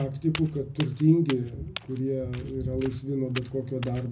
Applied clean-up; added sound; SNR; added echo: none; Walk, footsteps; 12 dB; reverberation time 0.4 s.